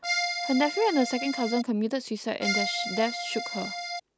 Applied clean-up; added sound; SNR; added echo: none; Accordion; 3 dB; none.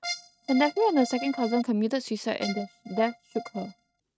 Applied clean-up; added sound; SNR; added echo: neural mask model RNNoise.